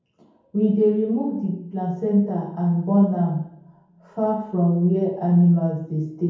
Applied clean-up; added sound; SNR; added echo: none; none; none; reverberation time 0.9 s.